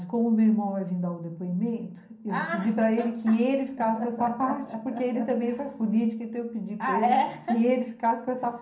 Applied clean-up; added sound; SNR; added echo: none; none; none; reverberation time 0.6 s.